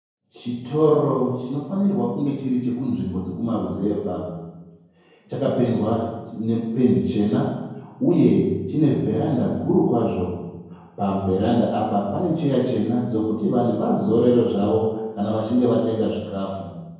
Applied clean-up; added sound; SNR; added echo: none; none; none; reverberation time 1.0 s.